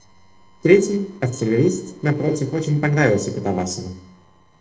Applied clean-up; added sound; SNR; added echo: neural separator model SepFormer DNS4.